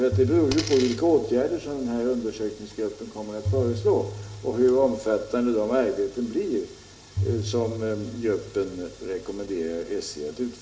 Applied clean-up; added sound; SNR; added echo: none; Bowed string instrument; 9 dB; reverberation time 0.5 s.